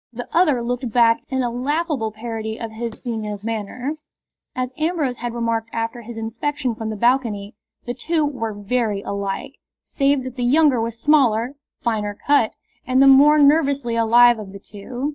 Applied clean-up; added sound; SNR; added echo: neural mask model DeepFilterNet 3.